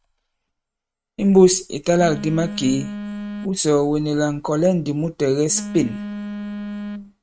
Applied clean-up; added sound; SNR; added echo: neural mask model RNNoise.